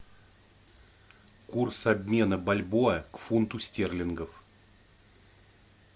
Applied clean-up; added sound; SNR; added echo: none; none; none; none.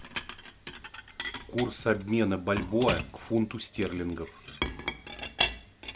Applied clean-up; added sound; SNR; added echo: none; Chink, clink; 6 dB; none.